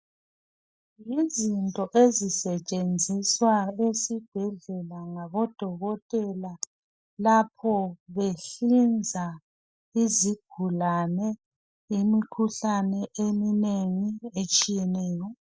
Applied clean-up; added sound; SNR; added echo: neural mask model DeepFilterNet 3.